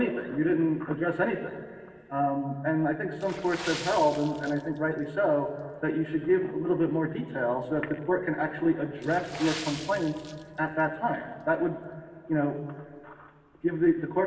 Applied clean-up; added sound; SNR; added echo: none; Water / Splash, splatter; 19 dB; reverberation time 2.8 s.